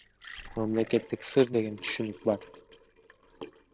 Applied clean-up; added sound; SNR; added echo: neural separator model SepFormer DNS4.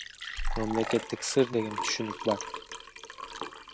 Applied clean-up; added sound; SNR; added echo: none; Liquid; 4 dB; none.